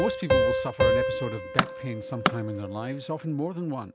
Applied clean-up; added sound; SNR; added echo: none; Tools + Piano; -5 dB; none.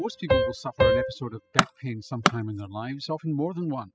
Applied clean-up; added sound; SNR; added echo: classical method spectral subtraction.